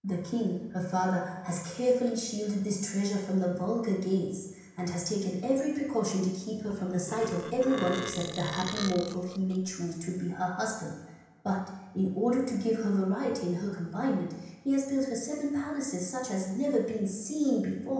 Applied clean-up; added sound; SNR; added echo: none; Burping, eructation; 10 dB; reverberation time 0.9 s.